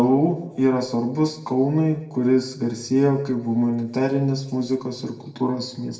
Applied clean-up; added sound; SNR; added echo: none; none; none; reverberation time 0.7 s.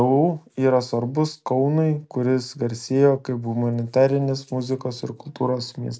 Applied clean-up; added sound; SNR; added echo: none; none; none; none.